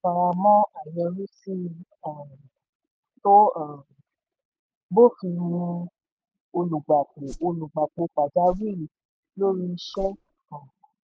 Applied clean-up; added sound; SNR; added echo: neural mask model RNNoise.